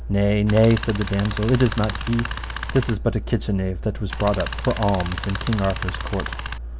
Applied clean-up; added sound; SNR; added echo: none; Tools; 10 dB; none.